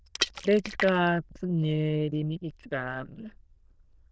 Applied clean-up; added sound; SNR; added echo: neural diffusion model UNIVERSE++.